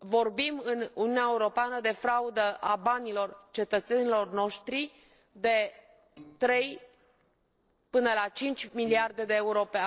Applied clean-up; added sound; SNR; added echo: neural separator model SepFormer DNS4.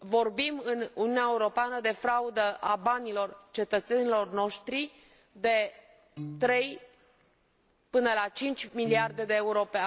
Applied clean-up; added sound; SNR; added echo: none; Piano; 14 dB; none.